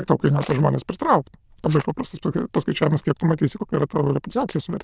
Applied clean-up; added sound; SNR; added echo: neural diffusion model UNIVERSE++.